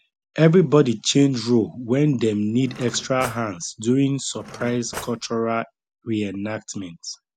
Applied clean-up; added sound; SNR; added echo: none; Cutlery, silverware / Drawer open or close; 17 dB; none.